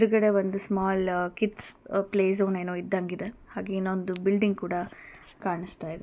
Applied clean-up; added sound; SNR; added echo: none; none; none; none.